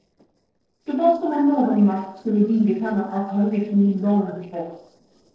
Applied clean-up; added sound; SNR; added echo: neural separator model SepFormer DNS4.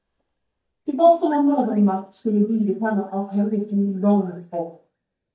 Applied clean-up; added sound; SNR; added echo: neural mask model DeepFilterNet 3.